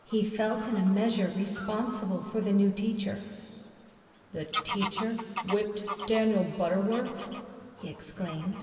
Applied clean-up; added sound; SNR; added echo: none; Bird vocalization, bird call, bird song / Fowl; 12 dB; reverberation time 2.5 s.